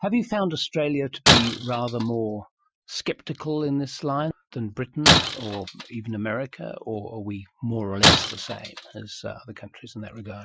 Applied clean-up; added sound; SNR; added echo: classical method Wiener filter.